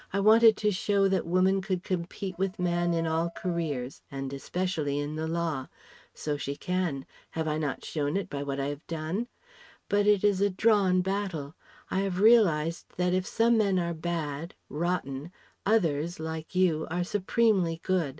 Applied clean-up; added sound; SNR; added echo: neural mask model RNNoise.